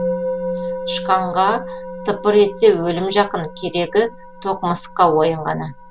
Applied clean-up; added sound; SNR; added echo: none; Musical instrument; 9 dB; none.